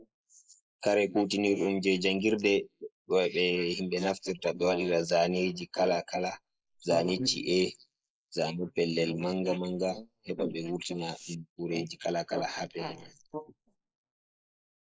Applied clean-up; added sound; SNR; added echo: neural mask model Resemble Enhance denoiser.